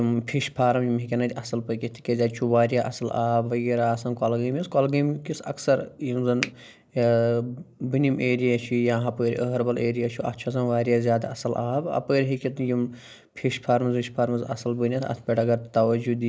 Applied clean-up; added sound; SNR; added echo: neural mask model Resemble Enhance denoiser.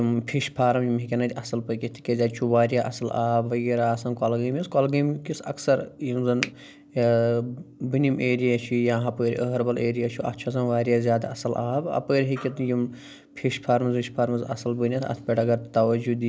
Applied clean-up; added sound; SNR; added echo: none; Finger snapping; 8 dB; none.